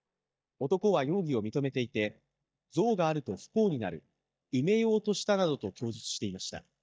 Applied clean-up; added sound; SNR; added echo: neural mask model DeepFilterNet 3.